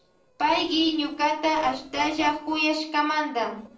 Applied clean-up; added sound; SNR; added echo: neural separator model SepFormer DNS4.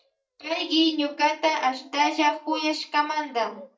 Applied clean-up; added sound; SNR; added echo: neural mask model DeepFilterNet 3.